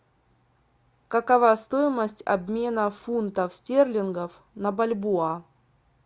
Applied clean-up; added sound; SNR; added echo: none; none; none; none.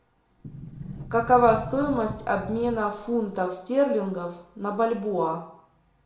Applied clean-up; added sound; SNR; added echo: none; Sliding door; 12 dB; reverberation time 0.6 s.